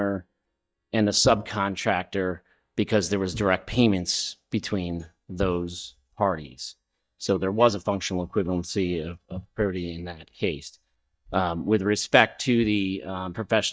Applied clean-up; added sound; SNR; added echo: neural mask model DeepFilterNet 3.